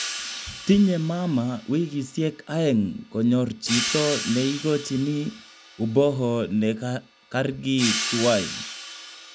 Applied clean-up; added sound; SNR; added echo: none; Hi-hat; 9 dB; none.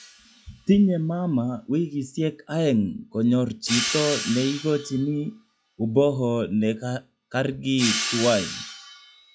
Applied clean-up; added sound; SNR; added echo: classical method log-MMSE.